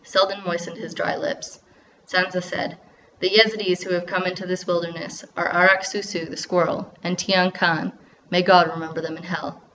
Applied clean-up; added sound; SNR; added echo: none; none; none; none.